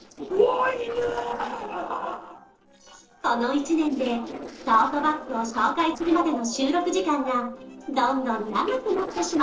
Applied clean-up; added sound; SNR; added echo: neural separator model SepFormer DNS4.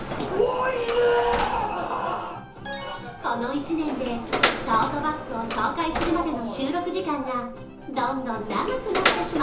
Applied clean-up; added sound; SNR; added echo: none; Door; 4 dB; reverberation time 0.8 s.